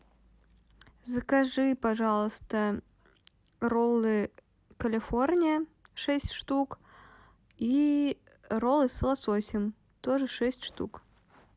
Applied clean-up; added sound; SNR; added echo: none; none; none; none.